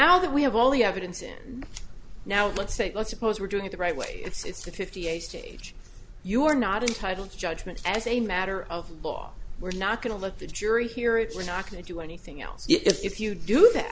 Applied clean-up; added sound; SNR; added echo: none; none; none; none.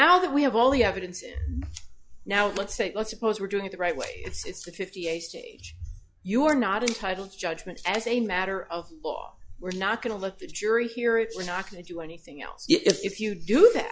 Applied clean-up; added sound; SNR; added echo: classical method log-MMSE.